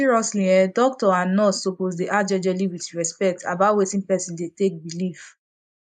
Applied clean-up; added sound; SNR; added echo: neural mask model Resemble Enhance denoiser.